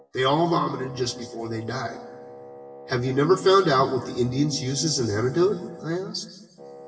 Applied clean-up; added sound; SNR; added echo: none; Wind instrument, woodwind instrument; 18 dB; reverberation time 1.4 s.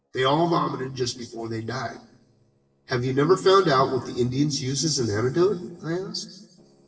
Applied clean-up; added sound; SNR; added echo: neural separator model SepFormer DNS4.